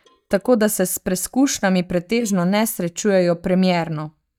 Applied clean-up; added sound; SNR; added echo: neural mask model DeepFilterNet 3.